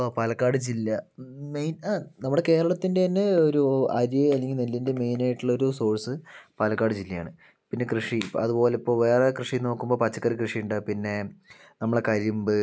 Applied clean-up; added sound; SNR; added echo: none; none; none; none.